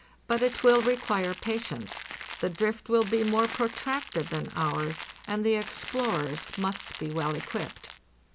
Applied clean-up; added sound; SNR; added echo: none; Crackle; 12 dB; none.